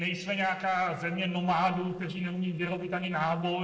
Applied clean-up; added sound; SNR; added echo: neural separator model SepFormer DNS4.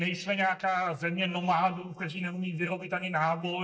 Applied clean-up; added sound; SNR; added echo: neural mask model DeepFilterNet 3.